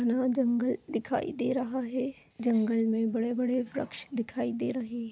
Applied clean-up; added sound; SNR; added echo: none; none; none; none.